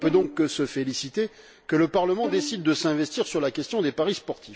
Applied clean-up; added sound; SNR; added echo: none; Bowed string instrument; 14 dB; none.